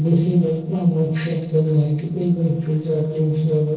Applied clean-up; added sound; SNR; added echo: neural separator model SepFormer DNS4.